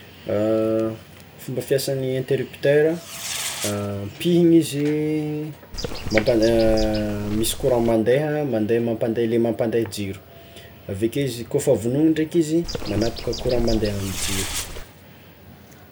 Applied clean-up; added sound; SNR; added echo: none; Fireworks + Bird; 6 dB; none.